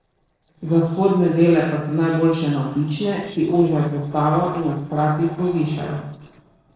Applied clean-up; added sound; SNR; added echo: neural separator model SepFormer DNS4.